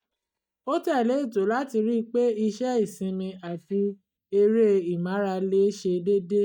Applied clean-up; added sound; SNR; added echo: neural mask model DeepFilterNet 3.